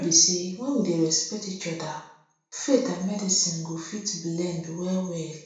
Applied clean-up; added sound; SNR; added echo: none; none; none; reverberation time 0.5 s.